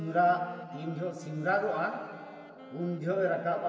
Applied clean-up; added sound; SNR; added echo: none; Wind instrument, woodwind instrument; 19 dB; reverberation time 2.6 s.